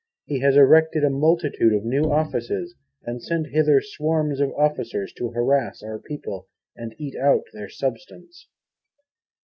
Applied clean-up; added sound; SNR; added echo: neural mask model RNNoise.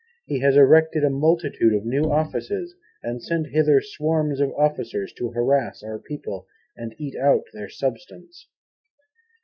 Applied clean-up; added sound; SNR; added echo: classical method log-MMSE.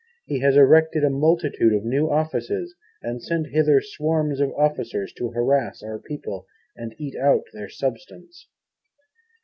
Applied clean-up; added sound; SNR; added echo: none; none; none; none.